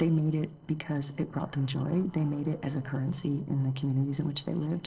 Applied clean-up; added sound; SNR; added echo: neural separator model SepFormer DNS4.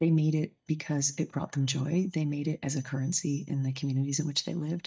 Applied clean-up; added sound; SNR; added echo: neural mask model DeepFilterNet 3.